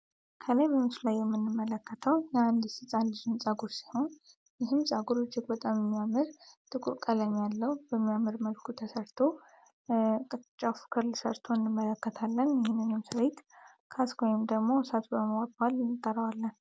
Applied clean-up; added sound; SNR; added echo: none; none; none; none.